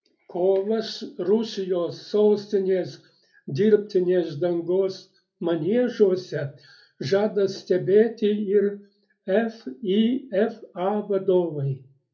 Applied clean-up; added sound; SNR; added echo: none; none; none; reverberation time 0.3 s.